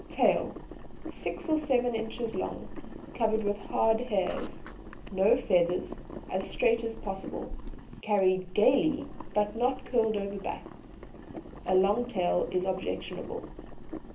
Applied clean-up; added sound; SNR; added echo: none; Boiling; 11 dB; reverberation time 0.3 s.